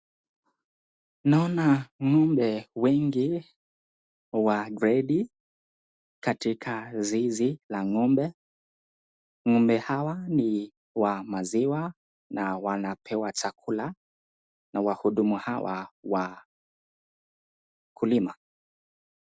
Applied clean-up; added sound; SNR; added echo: none; none; none; none.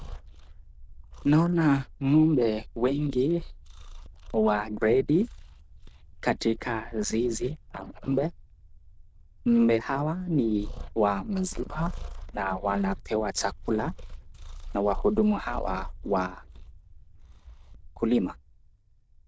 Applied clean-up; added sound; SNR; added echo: neural diffusion model UNIVERSE++.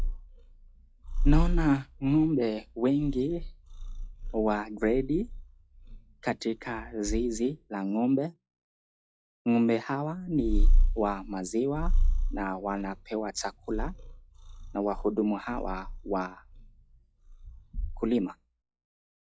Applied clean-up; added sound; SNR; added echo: classical method log-MMSE.